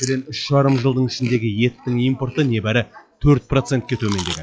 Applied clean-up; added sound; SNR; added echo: classical method log-MMSE.